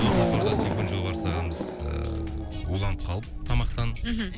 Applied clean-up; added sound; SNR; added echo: none; Race car, auto racing / Accelerating, revving, vroom; -1 dB; none.